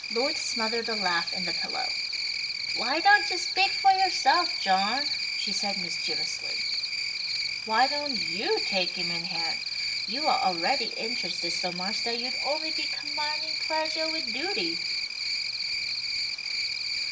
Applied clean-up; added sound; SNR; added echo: none; Cricket; 0 dB; reverberation time 0.5 s.